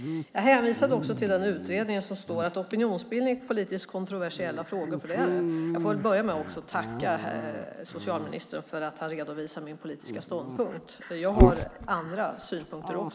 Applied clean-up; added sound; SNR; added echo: none; Dog; 2 dB; none.